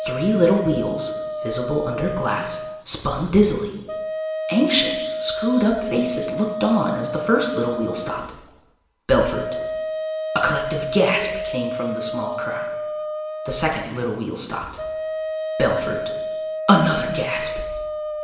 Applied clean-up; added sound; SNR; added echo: none; Wind instrument, woodwind instrument; 5 dB; reverberation time 1.1 s.